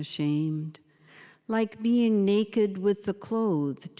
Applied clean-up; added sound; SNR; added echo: none; none; none; none.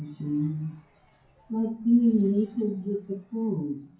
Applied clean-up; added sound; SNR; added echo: classical method WPE with log-MMSE.